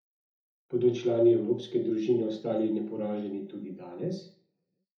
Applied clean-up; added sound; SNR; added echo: none; none; none; reverberation time 0.6 s.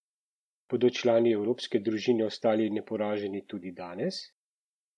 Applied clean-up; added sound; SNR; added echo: none; none; none; none.